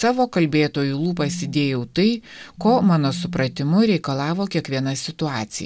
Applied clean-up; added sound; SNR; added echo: none; Telephone; 13 dB; none.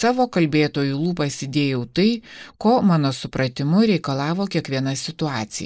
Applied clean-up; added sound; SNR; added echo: neural mask model Resemble Enhance denoiser.